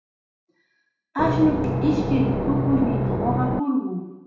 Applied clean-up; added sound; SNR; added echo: none; Engine / Boat, Water vehicle; -1 dB; reverberation time 0.9 s.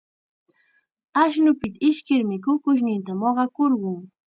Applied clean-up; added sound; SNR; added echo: none; none; none; none.